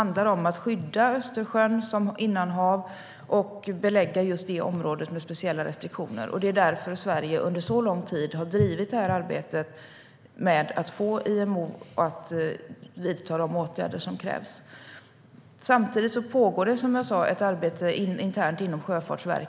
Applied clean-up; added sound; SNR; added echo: none; none; none; none.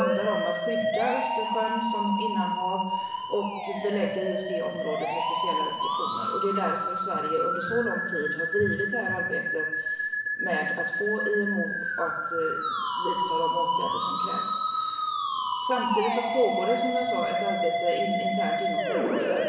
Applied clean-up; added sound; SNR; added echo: none; Musical instrument; -2 dB; reverberation time 0.7 s.